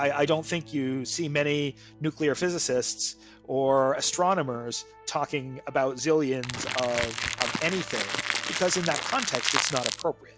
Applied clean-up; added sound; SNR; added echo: none; Crackle; 3 dB; none.